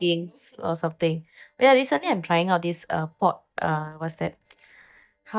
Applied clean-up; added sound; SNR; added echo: neural mask model DeepFilterNet 3.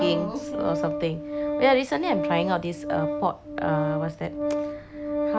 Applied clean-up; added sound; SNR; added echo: none; Organ; 1 dB; none.